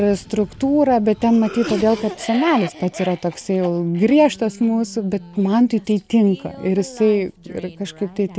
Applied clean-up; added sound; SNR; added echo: none; Cough; 17 dB; none.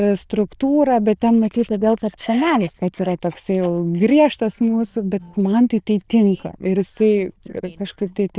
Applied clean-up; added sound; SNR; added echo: neural diffusion model UNIVERSE++.